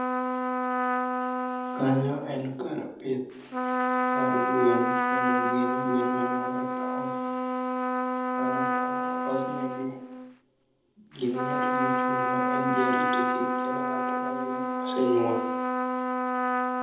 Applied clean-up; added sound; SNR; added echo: none; Trumpet; -4 dB; reverberation time 0.8 s.